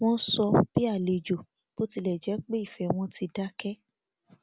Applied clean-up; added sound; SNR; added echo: none; none; none; none.